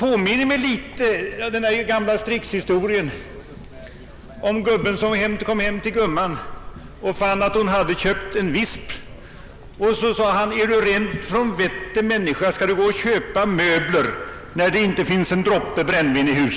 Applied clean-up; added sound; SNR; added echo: none; Chirp, tweet; 17 dB; none.